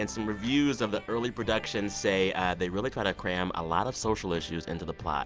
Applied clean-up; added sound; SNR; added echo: none; none; none; none.